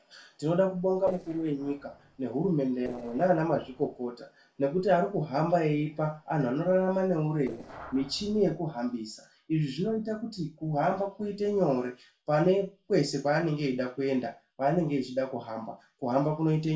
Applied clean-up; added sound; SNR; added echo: neural separator model SepFormer DNS4.